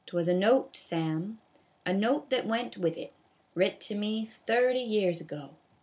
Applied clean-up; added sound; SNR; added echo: none; none; none; none.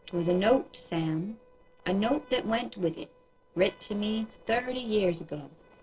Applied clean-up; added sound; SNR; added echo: neural separator model SepFormer DNS4.